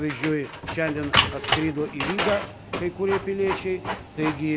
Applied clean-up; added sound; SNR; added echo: none; Printer; 1 dB; none.